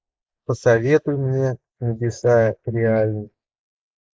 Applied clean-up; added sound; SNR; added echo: neural mask model Resemble Enhance denoiser.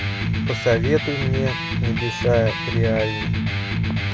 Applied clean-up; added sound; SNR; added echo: none; Electric guitar; -1 dB; none.